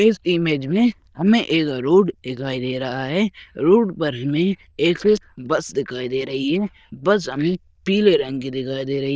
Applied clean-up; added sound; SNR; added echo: neural diffusion model UNIVERSE++.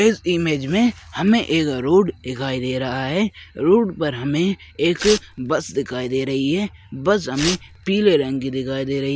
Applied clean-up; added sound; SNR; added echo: none; Tearing; 12 dB; none.